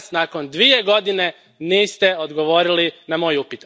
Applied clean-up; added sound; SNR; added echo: none; none; none; none.